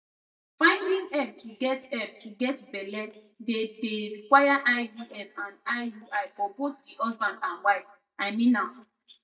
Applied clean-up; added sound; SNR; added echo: neural mask model DeepFilterNet 3.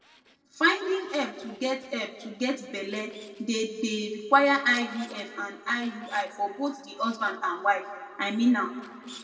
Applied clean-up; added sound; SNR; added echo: neural separator model SepFormer DNS4.